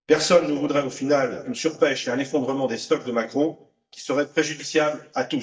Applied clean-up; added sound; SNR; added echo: neural mask model DeepFilterNet 3.